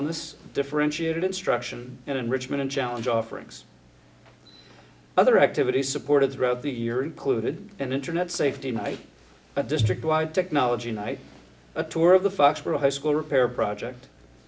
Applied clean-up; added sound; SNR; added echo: none; none; none; none.